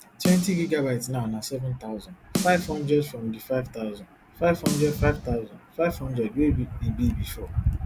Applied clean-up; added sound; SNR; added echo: none; Snare drum; 9 dB; none.